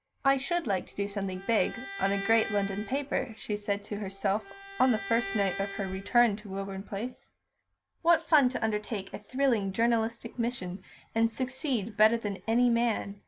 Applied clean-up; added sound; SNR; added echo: none; Bowed string instrument; 12 dB; none.